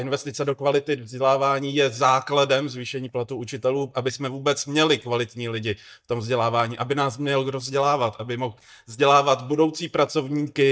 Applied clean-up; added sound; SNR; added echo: neural mask model DeepFilterNet 3.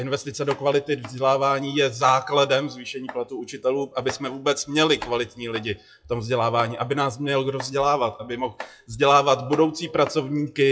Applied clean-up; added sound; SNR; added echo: classical method WPE with log-MMSE.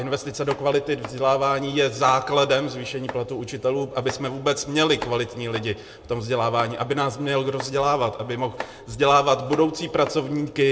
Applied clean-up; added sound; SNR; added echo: none; Domestic sounds, home sounds; 18 dB; reverberation time 0.7 s.